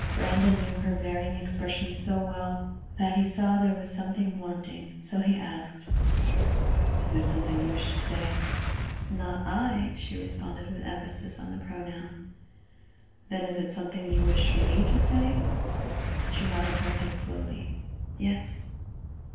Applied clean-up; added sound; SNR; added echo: none; Boom; -2 dB; reverberation time 0.7 s.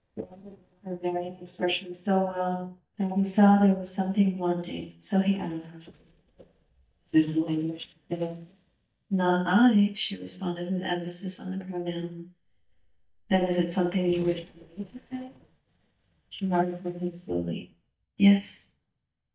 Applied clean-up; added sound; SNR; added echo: neural mask model DeepFilterNet 3.